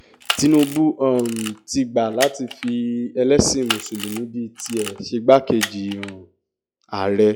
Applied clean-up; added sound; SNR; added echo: classical method log-MMSE.